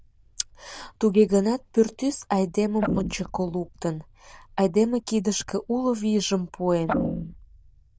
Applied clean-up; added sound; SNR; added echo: neural diffusion model UNIVERSE++.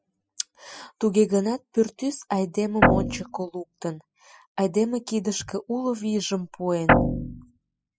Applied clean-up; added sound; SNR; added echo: classical method spectral subtraction.